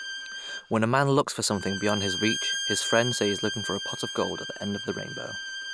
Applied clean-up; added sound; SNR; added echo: none; Bowed string instrument; 6 dB; none.